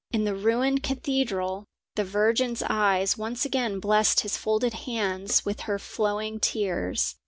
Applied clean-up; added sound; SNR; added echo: none; none; none; none.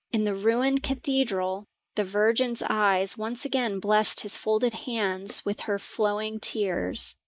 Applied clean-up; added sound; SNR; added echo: neural mask model Resemble Enhance denoiser.